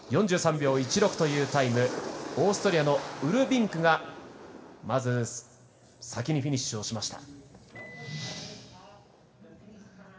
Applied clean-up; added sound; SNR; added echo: none; Microwave oven; 19 dB; reverberation time 2.3 s.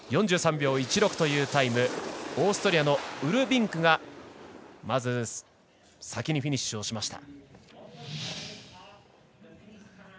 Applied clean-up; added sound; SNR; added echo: none; none; none; none.